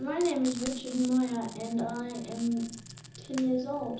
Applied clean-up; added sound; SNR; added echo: none; Frying (food); 16 dB; reverberation time 0.6 s.